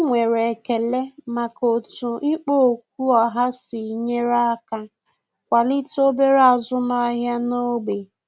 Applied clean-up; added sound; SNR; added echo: none; none; none; none.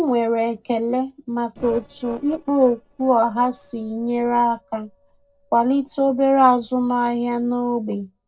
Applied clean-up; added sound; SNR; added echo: neural separator model SepFormer DNS4.